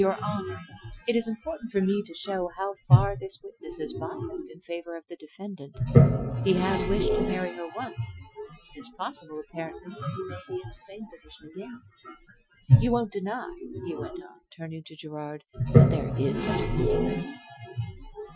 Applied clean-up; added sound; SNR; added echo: classical method Wiener filter.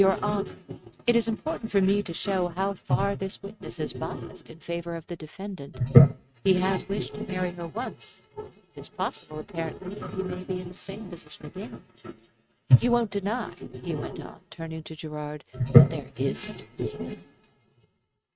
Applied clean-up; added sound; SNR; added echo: neural mask model RNNoise.